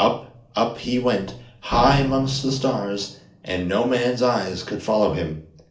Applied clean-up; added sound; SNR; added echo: none; Slam; 14 dB; reverberation time 0.4 s.